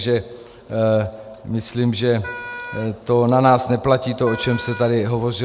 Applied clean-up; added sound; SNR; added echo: none; Wind instrument, woodwind instrument; 15 dB; none.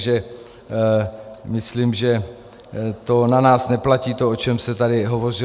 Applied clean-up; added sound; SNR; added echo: none; none; none; none.